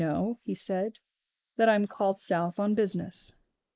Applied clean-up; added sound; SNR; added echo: neural mask model Resemble Enhance denoiser.